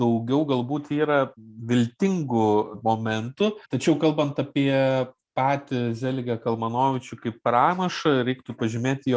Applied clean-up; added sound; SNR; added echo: none; none; none; none.